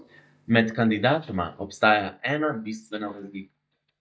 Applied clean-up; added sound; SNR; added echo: neural mask model DeepFilterNet 3.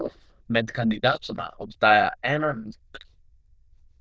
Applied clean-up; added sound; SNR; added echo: neural diffusion model UNIVERSE++.